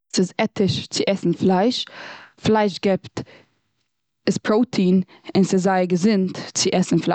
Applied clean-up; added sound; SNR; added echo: none; none; none; none.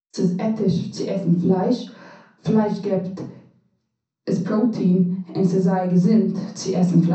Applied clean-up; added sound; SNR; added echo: none; none; none; reverberation time 0.6 s.